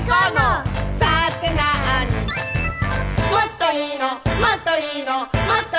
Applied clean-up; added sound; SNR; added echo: none; none; none; none.